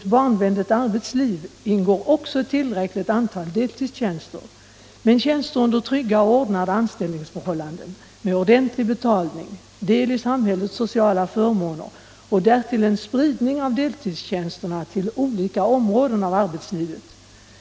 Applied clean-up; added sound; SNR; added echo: none; none; none; none.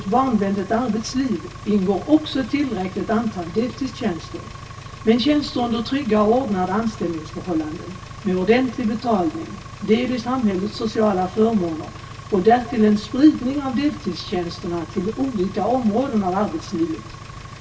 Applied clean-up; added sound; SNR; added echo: none; Engine; 16 dB; reverberation time 0.1 s.